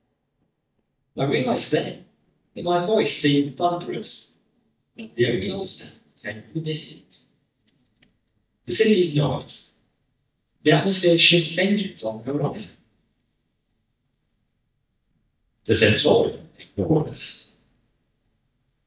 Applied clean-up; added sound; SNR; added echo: neural mask model DeepFilterNet 3.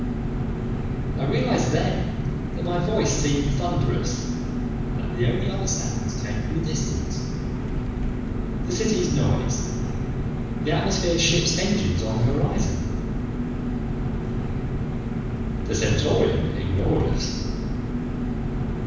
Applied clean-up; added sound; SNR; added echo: none; Engine; -1 dB; reverberation time 1.1 s.